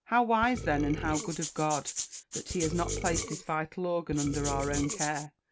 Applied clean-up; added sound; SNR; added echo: none; Burping, eructation + Rattle (instrument); 5 dB; none.